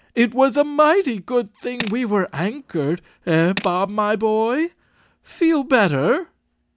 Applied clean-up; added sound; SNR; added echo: none; Tools; 14 dB; none.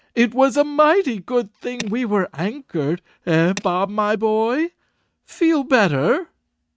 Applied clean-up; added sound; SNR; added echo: neural mask model RNNoise.